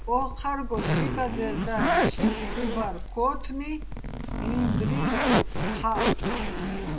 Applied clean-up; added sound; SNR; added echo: none; Zipper (clothing); -4 dB; none.